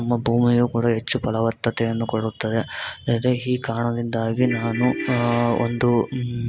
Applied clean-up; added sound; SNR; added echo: none; Ringtone / Keyboard (musical); 10 dB; none.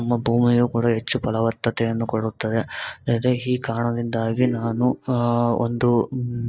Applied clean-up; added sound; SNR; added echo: neural mask model DeepFilterNet 3.